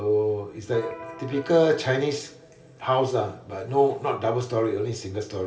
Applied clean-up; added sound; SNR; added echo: none; Electric guitar; 14 dB; reverberation time 2.1 s.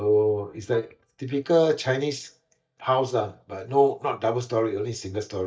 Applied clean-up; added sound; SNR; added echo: neural mask model DeepFilterNet 3.